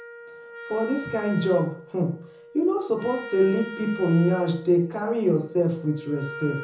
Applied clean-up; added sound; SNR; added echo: none; Wind instrument, woodwind instrument; 15 dB; reverberation time 0.6 s.